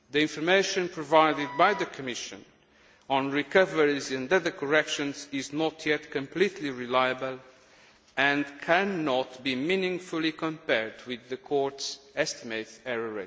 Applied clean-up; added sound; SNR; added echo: none; Wind instrument, woodwind instrument; 13 dB; none.